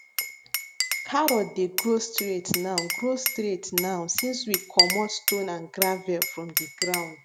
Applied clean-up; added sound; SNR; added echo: none; Glass; 1 dB; none.